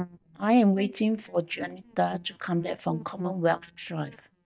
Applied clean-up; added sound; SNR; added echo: neural mask model DeepFilterNet 3.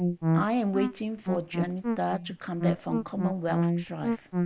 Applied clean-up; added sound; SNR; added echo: neural mask model Resemble Enhance denoiser.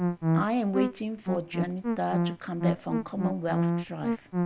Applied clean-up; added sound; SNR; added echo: none; Musical instrument; -2 dB; none.